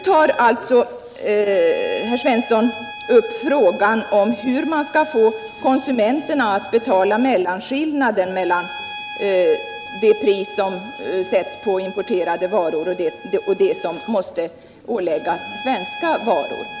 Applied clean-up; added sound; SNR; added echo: none; Bowed string instrument; 15 dB; none.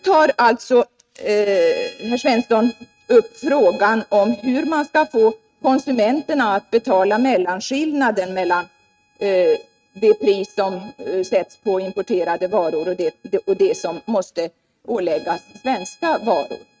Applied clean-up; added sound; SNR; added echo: neural mask model RNNoise.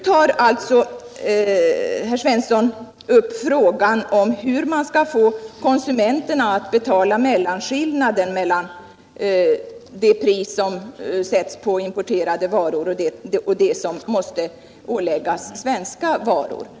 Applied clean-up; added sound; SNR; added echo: none; none; none; none.